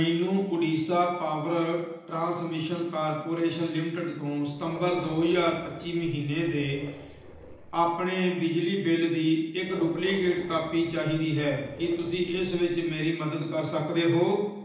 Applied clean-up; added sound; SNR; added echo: none; Dog; 18 dB; reverberation time 0.9 s.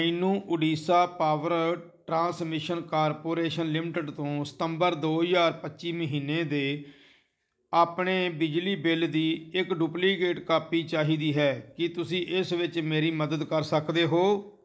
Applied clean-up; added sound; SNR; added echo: none; none; none; none.